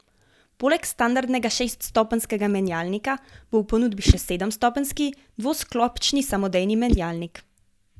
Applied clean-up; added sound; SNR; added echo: neural mask model DeepFilterNet 3.